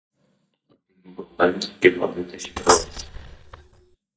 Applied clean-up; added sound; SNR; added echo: neural mask model DeepFilterNet 3.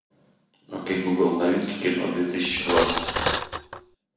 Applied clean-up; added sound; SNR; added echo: none; Cutlery, silverware; -1 dB; reverberation time 1.0 s.